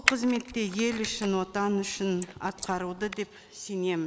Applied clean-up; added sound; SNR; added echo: neural mask model Resemble Enhance denoiser.